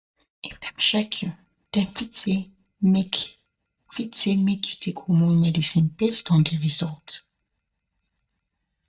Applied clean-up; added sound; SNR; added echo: neural mask model DeepFilterNet 3.